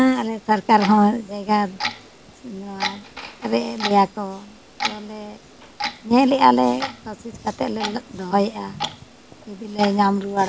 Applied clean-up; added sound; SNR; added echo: none; Clock; 12 dB; none.